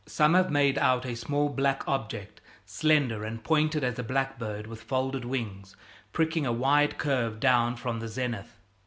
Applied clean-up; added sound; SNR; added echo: none; none; none; none.